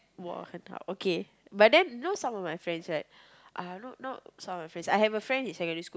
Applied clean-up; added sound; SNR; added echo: none; none; none; none.